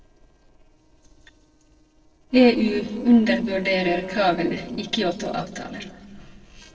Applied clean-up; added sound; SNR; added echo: neural separator model SepFormer DNS4.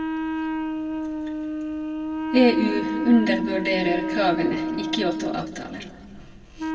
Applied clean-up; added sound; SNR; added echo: none; Wind instrument, woodwind instrument; 3 dB; reverberation time 1.5 s.